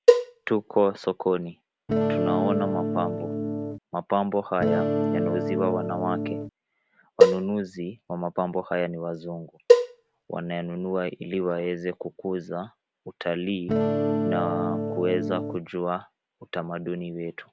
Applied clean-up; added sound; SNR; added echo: none; Cowbell + Electric guitar / Strum; -5 dB; none.